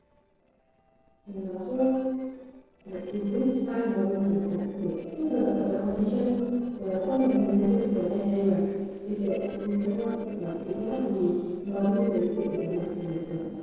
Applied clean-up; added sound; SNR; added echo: neural separator model SepFormer DNS4.